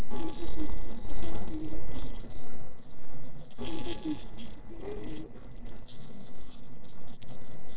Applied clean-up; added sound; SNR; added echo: neural separator model SepFormer DNS4.